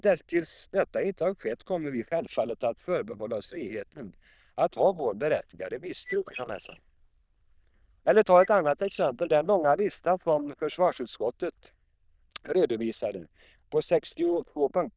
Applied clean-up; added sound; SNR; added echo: neural diffusion model UNIVERSE++.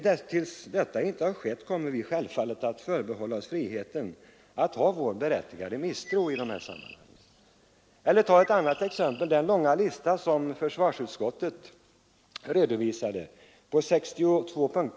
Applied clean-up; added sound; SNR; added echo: none; Bird; 18 dB; none.